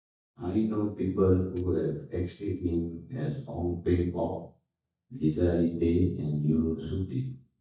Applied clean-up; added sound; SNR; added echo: neural mask model DeepFilterNet 3.